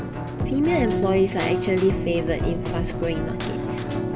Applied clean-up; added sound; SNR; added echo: none; Keyboard (musical); 1 dB; reverberation time 1.6 s.